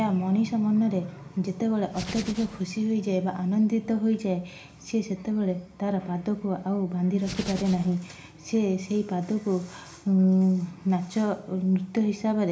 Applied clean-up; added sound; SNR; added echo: none; Hands; 12 dB; reverberation time 0.4 s.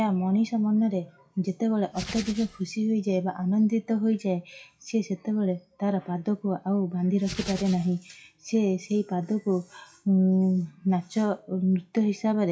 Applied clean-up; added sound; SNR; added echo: classical method WPE with log-MMSE.